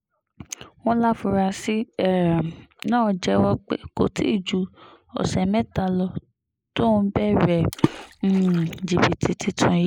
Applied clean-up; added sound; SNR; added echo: neural mask model Resemble Enhance denoiser.